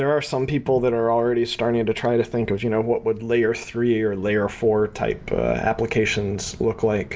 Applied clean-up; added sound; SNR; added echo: none; none; none; none.